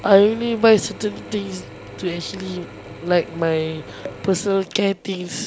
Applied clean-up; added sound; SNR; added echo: none; Drill / Mechanisms; 17 dB; none.